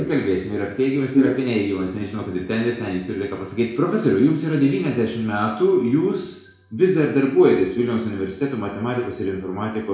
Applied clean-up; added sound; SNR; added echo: none; none; none; reverberation time 0.6 s.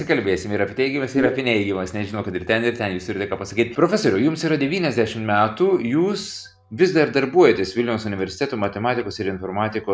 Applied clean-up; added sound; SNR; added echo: none; none; none; none.